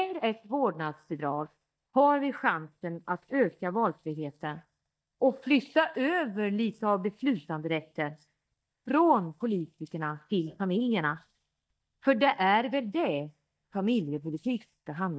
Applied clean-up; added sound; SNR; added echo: neural mask model DeepFilterNet 3.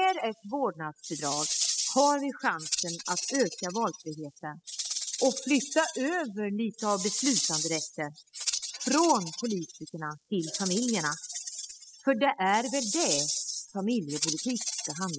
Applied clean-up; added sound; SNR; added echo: classical method spectral subtraction.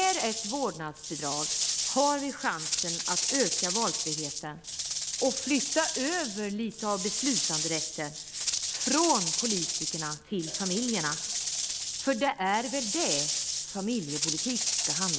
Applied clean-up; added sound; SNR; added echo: none; Rattle / Rattle (instrument); 0 dB; none.